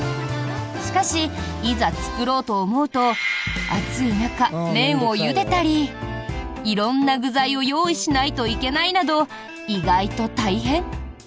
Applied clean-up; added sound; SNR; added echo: none; none; none; none.